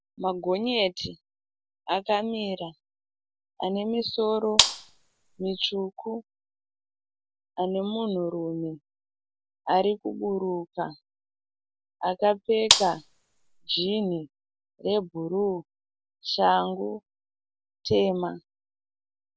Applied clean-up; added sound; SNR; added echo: none; Gunshot, gunfire; -3 dB; none.